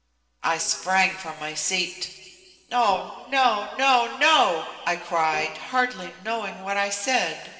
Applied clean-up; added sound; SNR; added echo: neural separator model SepFormer DNS4.